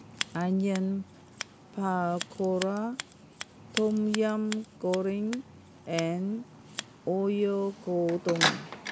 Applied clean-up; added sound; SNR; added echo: none; Scissors; 8 dB; none.